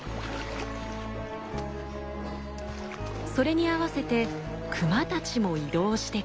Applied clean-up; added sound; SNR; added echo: none; none; none; none.